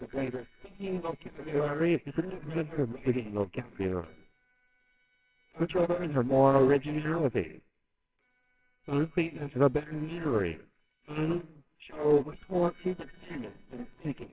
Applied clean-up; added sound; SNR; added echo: neural separator model SepFormer WHAMR!.